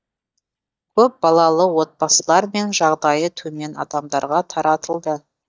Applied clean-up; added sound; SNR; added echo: neural mask model DeepFilterNet 3.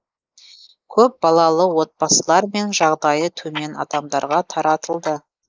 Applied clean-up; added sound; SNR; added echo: neural mask model Resemble Enhance denoiser.